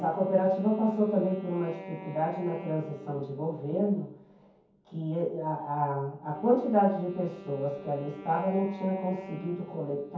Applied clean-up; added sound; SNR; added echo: none; Wind instrument, woodwind instrument; 17 dB; reverberation time 0.6 s.